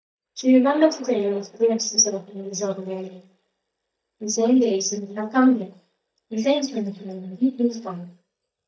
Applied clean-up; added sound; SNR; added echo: neural mask model DeepFilterNet 3.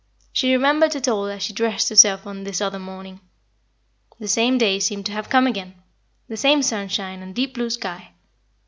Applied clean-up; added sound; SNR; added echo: none; none; none; none.